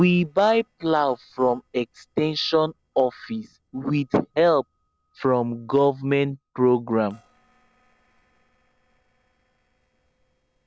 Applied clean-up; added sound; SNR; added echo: neural separator model SepFormer DNS4.